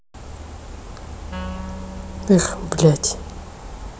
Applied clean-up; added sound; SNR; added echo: none; Wind instrument, woodwind instrument; 15 dB; none.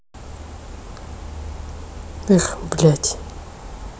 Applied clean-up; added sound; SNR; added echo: none; none; none; none.